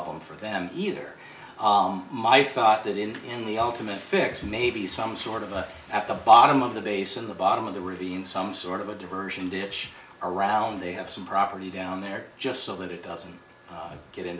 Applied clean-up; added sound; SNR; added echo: none; none; none; none.